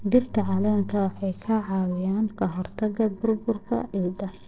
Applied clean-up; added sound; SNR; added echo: neural separator model SepFormer DNS4.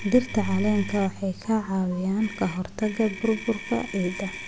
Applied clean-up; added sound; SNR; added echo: none; Motor vehicle (road); 15 dB; none.